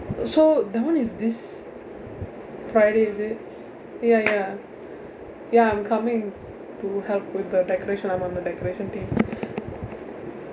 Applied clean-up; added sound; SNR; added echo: none; none; none; none.